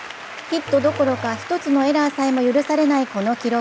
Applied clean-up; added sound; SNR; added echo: none; Musical instrument; 18 dB; none.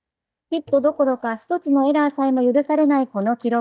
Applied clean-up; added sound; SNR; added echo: neural mask model DeepFilterNet 3.